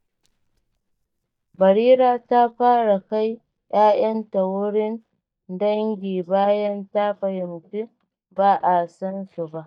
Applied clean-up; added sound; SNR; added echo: neural mask model DeepFilterNet 3.